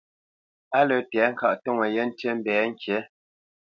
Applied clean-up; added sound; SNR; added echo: none; none; none; none.